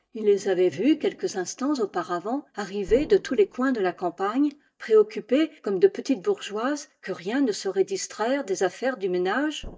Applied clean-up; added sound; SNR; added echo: neural mask model DeepFilterNet 3.